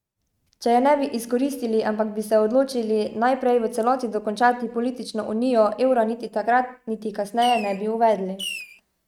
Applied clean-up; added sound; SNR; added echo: neural mask model RNNoise.